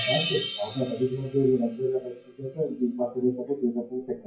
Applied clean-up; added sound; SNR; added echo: classical method WPE with log-MMSE.